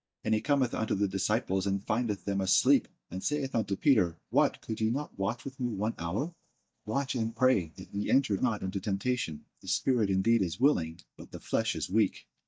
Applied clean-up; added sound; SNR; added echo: neural mask model DeepFilterNet 3.